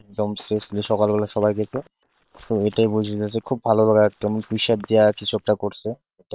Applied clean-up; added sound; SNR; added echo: neural separator model SepFormer WHAM!.